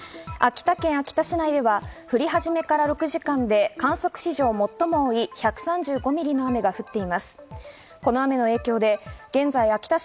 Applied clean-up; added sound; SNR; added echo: none; none; none; none.